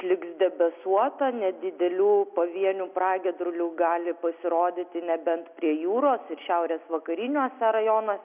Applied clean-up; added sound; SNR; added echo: none; none; none; none.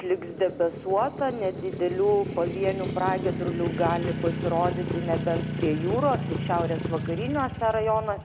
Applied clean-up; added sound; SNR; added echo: none; Motorcycle; 4 dB; none.